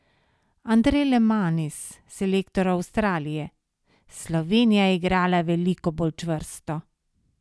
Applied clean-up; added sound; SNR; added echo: none; none; none; none.